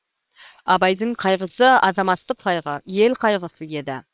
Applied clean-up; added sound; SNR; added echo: neural separator model SepFormer WHAM!.